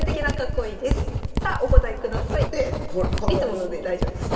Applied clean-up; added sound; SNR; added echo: none; Writing; -4 dB; reverberation time 2.7 s.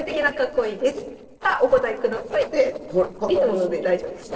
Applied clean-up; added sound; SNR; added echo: neural separator model SepFormer DNS4.